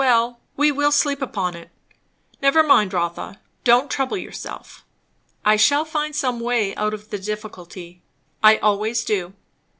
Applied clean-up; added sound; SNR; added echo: none; none; none; none.